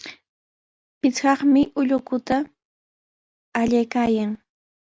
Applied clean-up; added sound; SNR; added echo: none; none; none; none.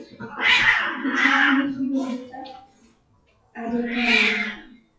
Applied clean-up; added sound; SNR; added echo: classical method WPE with log-MMSE.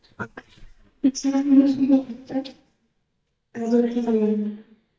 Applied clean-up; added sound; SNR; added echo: neural mask model DeepFilterNet 3.